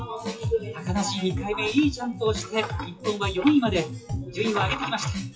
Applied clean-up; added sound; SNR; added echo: classical method WPE with log-MMSE.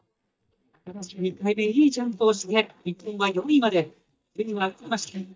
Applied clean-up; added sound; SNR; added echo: neural mask model DeepFilterNet 3.